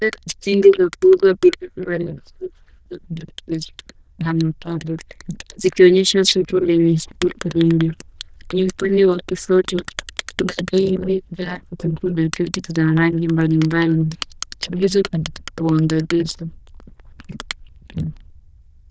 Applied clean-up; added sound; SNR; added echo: neural diffusion model UNIVERSE++.